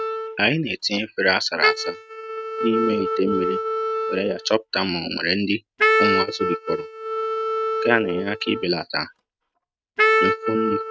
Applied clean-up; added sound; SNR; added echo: neural mask model RNNoise.